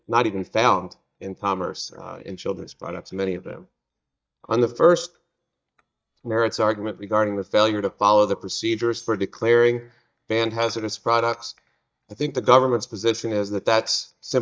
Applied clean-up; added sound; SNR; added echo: neural mask model DeepFilterNet 3.